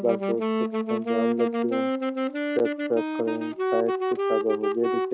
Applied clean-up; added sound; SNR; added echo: none; Wind instrument, woodwind instrument; -2 dB; none.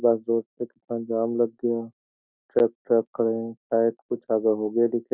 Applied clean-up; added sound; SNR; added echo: none; none; none; none.